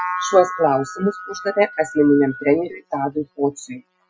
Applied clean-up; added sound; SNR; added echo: classical method Wiener filter.